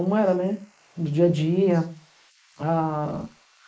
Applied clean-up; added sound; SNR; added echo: neural mask model Resemble Enhance denoiser.